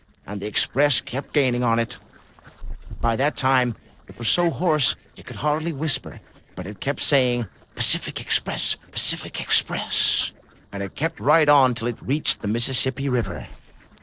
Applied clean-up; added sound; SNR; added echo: neural separator model SepFormer DNS4.